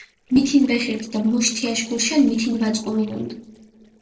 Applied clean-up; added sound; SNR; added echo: neural separator model SepFormer DNS4.